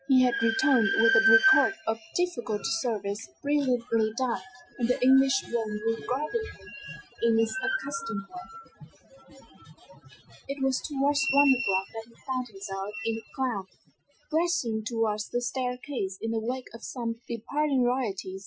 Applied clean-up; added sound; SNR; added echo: classical method Wiener filter.